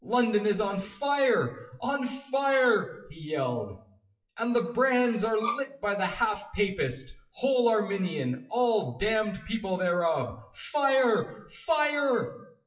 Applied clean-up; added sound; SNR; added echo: classical method WPE with log-MMSE.